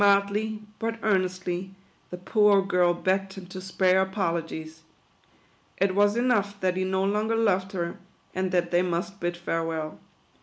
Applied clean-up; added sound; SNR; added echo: none; none; none; none.